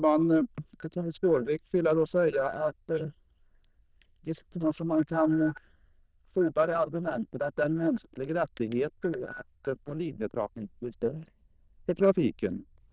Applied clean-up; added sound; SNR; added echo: neural diffusion model UNIVERSE++.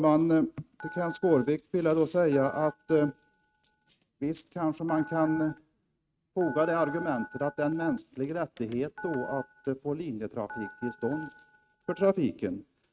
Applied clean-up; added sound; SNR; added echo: neural mask model RNNoise.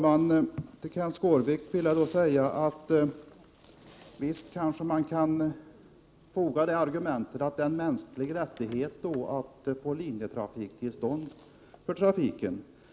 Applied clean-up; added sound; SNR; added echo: none; none; none; none.